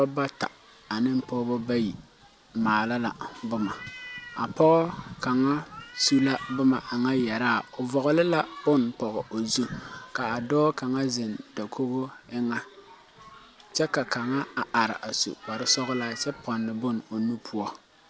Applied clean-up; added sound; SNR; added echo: none; Meow; 17 dB; none.